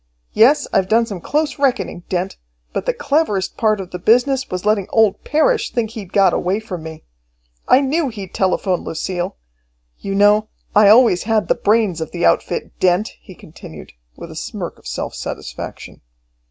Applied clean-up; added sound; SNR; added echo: none; none; none; none.